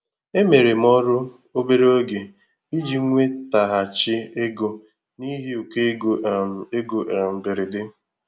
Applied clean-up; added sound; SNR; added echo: none; none; none; none.